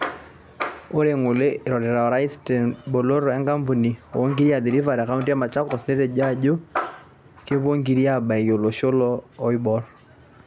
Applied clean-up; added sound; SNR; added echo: none; none; none; none.